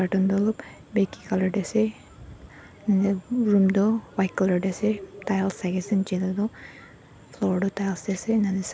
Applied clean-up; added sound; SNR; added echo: none; none; none; none.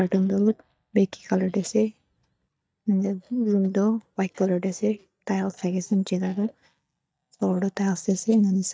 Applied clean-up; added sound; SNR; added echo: neural mask model DeepFilterNet 3.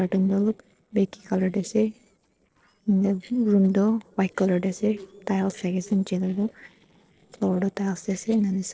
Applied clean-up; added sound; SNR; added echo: neural separator model SepFormer DNS4.